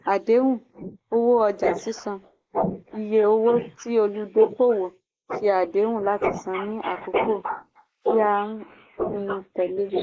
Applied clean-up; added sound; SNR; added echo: neural mask model Resemble Enhance denoiser.